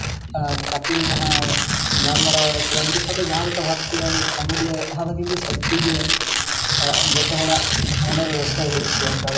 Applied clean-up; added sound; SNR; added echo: none; Tearing; -1 dB; reverberation time 0.7 s.